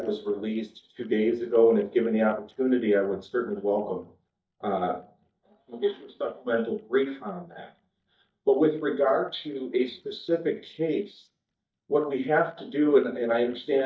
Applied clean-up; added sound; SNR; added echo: neural mask model DeepFilterNet 3.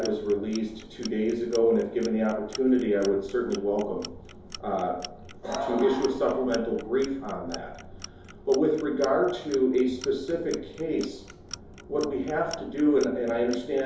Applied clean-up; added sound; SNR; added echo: none; Clock; 19 dB; reverberation time 2.8 s.